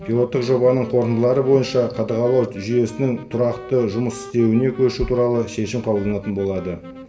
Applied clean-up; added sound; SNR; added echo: none; Wind instrument, woodwind instrument; 17 dB; reverberation time 0.2 s.